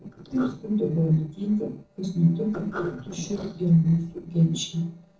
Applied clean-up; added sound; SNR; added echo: neural separator model SepFormer DNS4.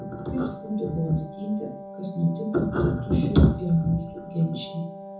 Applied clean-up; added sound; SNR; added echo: none; Wind instrument, woodwind instrument; 15 dB; reverberation time 0.5 s.